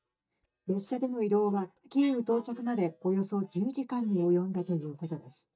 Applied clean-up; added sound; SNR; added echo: neural mask model DeepFilterNet 3.